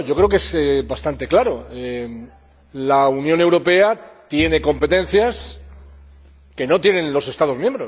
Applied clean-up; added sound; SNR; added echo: none; Bowed string instrument; 18 dB; none.